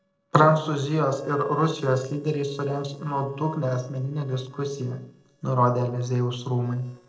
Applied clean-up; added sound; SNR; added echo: neural separator model SepFormer DNS4.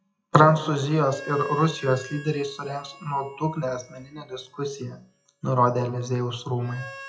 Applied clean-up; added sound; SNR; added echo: classical method WPE with log-MMSE.